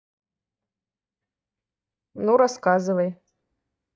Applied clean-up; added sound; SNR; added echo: neural mask model DeepFilterNet 3.